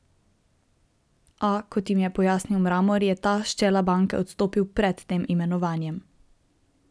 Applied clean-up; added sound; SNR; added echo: none; none; none; none.